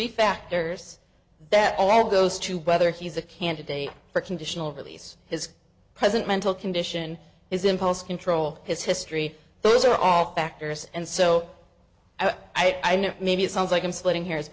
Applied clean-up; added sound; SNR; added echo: none; none; none; none.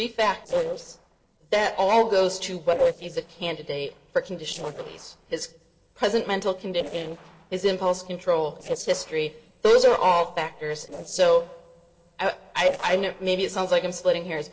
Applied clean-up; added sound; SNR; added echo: neural separator model SepFormer DNS4.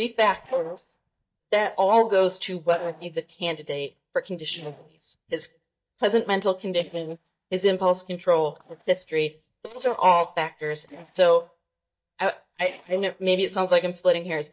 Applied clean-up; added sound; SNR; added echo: neural mask model DeepFilterNet 3.